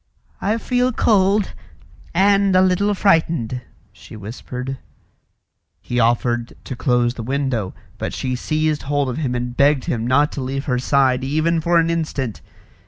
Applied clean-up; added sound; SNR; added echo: none; none; none; none.